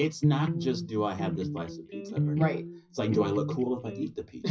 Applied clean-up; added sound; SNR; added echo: classical method WPE with log-MMSE.